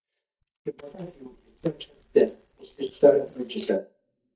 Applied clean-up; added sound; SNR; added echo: neural mask model DeepFilterNet 3.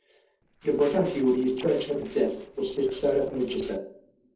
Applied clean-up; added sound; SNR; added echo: neural separator model SepFormer DNS4.